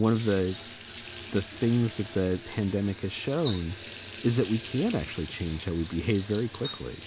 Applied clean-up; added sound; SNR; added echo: none; Bathtub (filling or washing) / Water tap, faucet + Water tap, faucet; 14 dB; none.